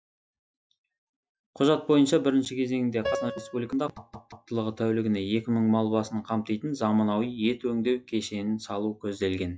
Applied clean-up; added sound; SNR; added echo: classical method log-MMSE.